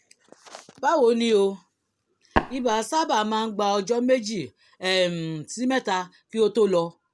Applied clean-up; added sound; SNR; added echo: none; Tap; 1 dB; none.